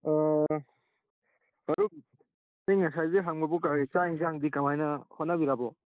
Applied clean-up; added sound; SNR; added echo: neural mask model Resemble Enhance denoiser.